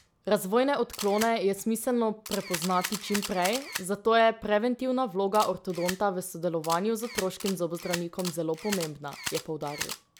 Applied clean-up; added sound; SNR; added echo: none; Camera; 12 dB; none.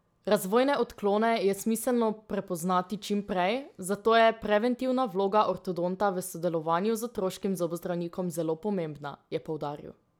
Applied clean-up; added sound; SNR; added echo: none; none; none; none.